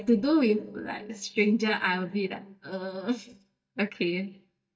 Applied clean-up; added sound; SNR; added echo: neural mask model DeepFilterNet 3.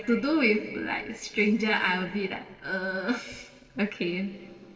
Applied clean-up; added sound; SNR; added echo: neural separator model SepFormer DNS4.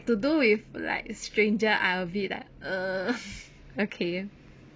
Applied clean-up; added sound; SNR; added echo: none; none; none; none.